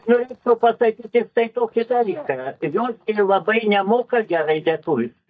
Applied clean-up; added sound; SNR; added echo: neural mask model DeepFilterNet 3.